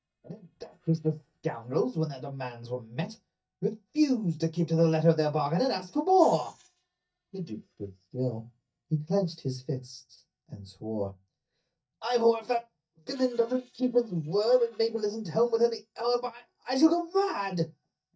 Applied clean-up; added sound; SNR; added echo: neural mask model DeepFilterNet 3.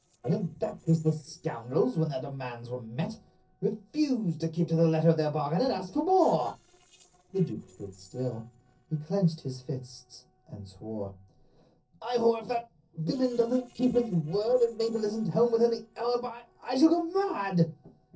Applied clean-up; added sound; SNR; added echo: neural separator model SepFormer DNS4.